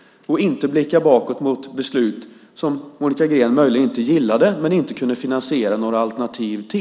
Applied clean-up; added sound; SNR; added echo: none; none; none; none.